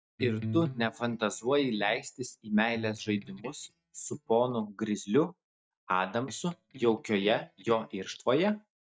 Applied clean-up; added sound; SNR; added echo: neural mask model DeepFilterNet 3.